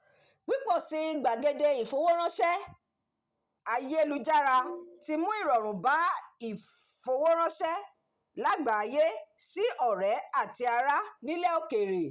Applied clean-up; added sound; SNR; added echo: none; none; none; none.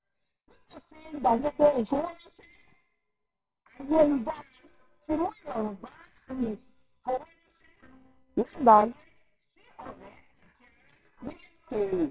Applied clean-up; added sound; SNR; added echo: neural separator model SepFormer WHAMR!.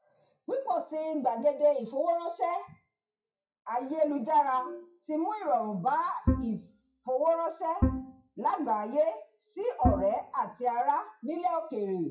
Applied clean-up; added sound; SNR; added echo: classical method WPE with log-MMSE.